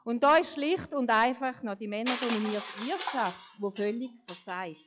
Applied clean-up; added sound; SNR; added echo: classical method log-MMSE.